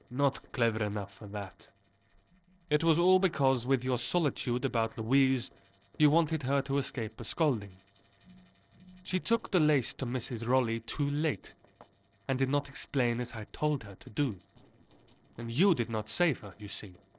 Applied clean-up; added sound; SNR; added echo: neural separator model SepFormer DNS4.